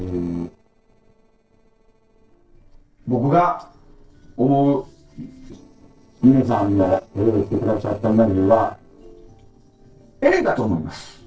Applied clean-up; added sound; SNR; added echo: neural separator model SepFormer DNS4.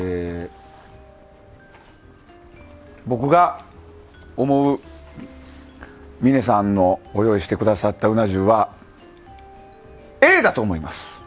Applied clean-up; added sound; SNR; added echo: none; none; none; none.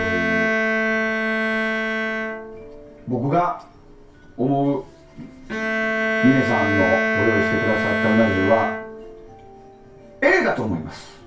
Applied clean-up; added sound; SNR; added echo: none; Bowed string instrument; 1 dB; reverberation time 0.3 s.